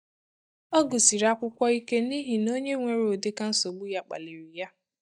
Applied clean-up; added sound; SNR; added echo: neural mask model DeepFilterNet 3.